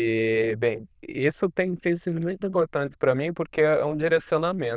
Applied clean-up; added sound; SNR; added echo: neural diffusion model UNIVERSE++.